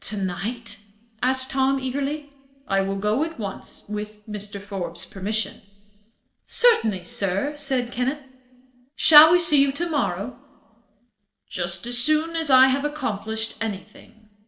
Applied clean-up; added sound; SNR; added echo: none; none; none; reverberation time 1.3 s.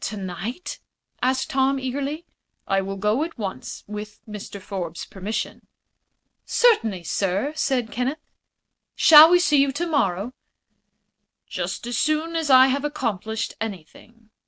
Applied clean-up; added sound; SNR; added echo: none; none; none; none.